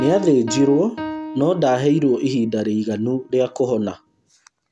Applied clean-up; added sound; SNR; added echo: none; Piano; 14 dB; none.